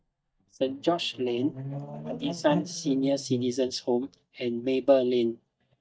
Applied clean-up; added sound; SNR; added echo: neural mask model DeepFilterNet 3.